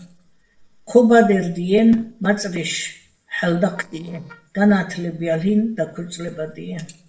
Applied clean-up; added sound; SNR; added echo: neural separator model SepFormer DNS4.